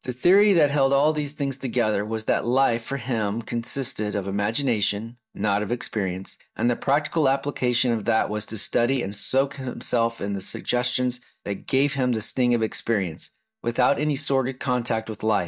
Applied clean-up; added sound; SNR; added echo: neural mask model DeepFilterNet 3.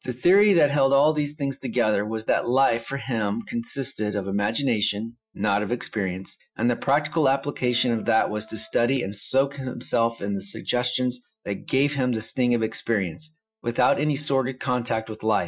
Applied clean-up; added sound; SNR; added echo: classical method Wiener filter.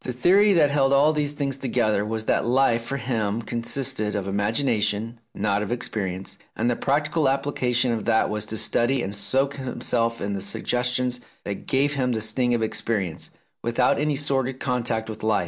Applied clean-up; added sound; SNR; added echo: none; none; none; none.